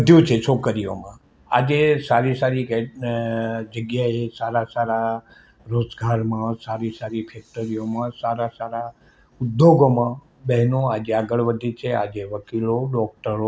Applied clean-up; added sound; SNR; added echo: none; none; none; none.